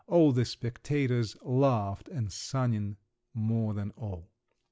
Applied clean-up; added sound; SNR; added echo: none; none; none; none.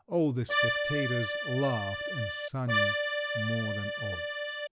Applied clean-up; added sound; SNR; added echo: none; Accordion; -3 dB; none.